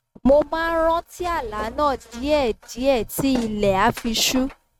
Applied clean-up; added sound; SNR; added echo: neural mask model RNNoise.